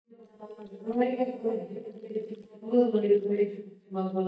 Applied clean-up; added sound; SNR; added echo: neural mask model DeepFilterNet 3.